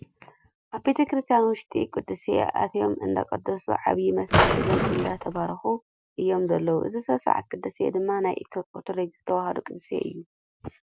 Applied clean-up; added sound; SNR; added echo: none; Drawer open or close; -3 dB; none.